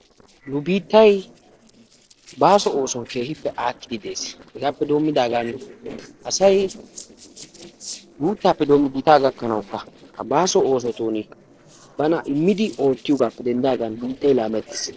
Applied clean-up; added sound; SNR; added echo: neural separator model SepFormer DNS4.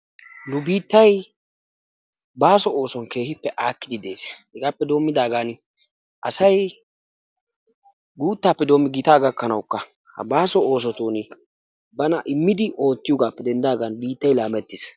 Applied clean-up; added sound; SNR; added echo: none; none; none; none.